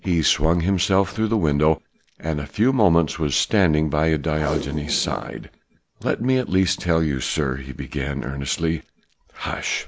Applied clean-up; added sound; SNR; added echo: none; Packing tape, duct tape; 18 dB; none.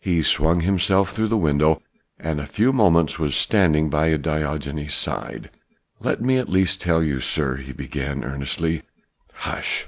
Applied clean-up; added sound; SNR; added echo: none; none; none; none.